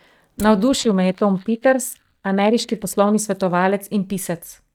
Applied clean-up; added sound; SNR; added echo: neural mask model DeepFilterNet 3.